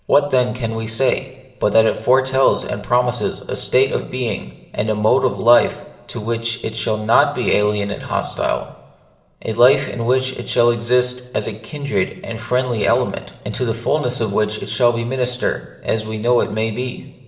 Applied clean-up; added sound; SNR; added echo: none; none; none; reverberation time 1.4 s.